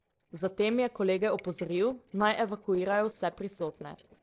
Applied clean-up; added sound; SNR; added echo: neural separator model SepFormer DNS4.